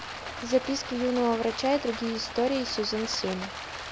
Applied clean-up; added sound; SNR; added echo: none; Stream; 9 dB; none.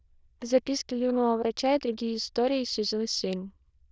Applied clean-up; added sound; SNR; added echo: neural diffusion model UNIVERSE++.